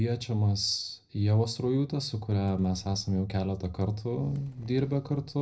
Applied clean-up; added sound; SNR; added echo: neural separator model SepFormer DNS4.